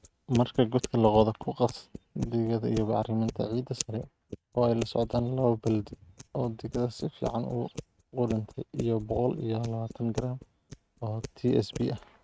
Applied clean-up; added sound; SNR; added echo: neural mask model RNNoise.